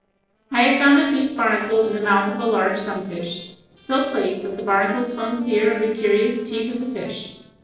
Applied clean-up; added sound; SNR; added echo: neural separator model SepFormer DNS4.